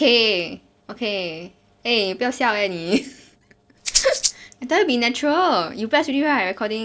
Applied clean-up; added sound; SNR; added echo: neural separator model SepFormer DNS4.